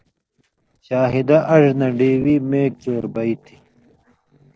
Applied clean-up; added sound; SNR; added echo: neural separator model SepFormer DNS4.